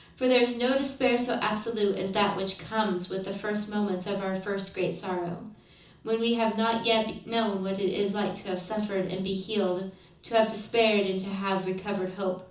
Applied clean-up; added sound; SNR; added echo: none; none; none; reverberation time 0.6 s.